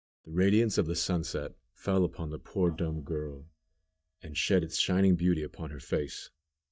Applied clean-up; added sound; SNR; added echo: neural mask model DeepFilterNet 3.